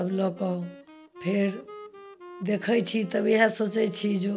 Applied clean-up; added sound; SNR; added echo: none; Wind instrument, woodwind instrument; 19 dB; none.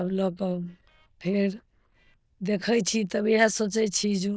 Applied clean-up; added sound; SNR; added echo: neural diffusion model UNIVERSE++.